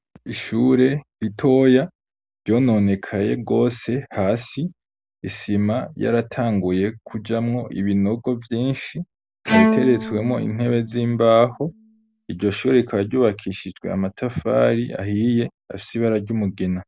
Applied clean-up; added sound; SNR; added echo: none; Bowed string instrument; 3 dB; none.